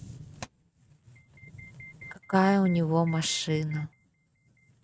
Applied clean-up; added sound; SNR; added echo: neural mask model RNNoise.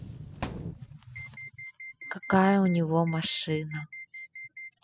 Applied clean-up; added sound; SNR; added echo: classical method spectral subtraction.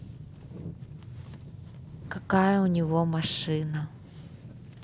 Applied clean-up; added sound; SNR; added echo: none; none; none; none.